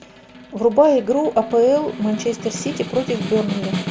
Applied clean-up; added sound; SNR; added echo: none; Snare drum; 11 dB; none.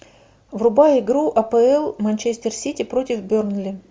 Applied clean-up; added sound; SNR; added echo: none; none; none; none.